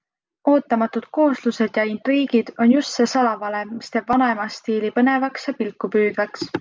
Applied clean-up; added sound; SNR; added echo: none; none; none; none.